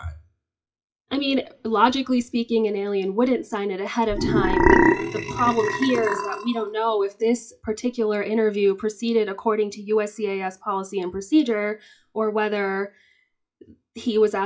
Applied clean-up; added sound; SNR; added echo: classical method WPE with log-MMSE.